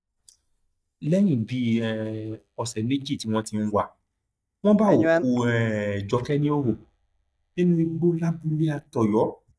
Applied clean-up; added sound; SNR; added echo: neural mask model DeepFilterNet 3.